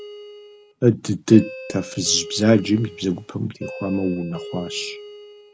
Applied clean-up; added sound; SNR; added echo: none; Doorbell; 15 dB; none.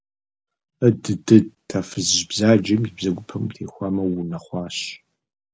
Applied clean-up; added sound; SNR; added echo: none; none; none; none.